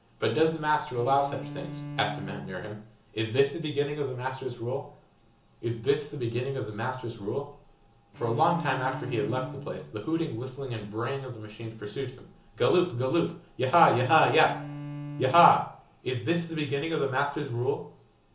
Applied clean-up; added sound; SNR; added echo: none; Bowed string instrument; 13 dB; reverberation time 0.8 s.